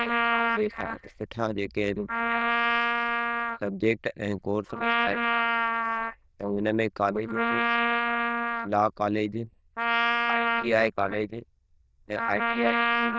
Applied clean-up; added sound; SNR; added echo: neural diffusion model UNIVERSE++.